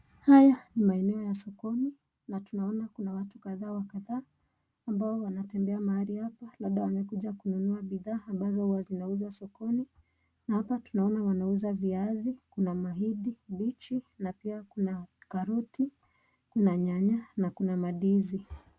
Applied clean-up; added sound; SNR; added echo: none; none; none; none.